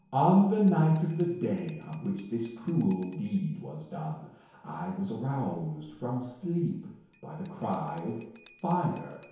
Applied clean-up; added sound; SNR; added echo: none; Bell; 17 dB; reverberation time 1.0 s.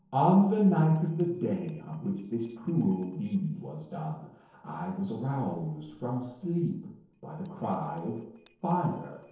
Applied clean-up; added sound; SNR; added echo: neural separator model SepFormer DNS4.